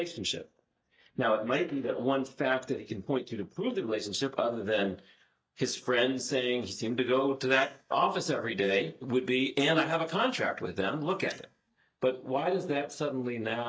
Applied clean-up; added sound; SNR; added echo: neural mask model DeepFilterNet 3.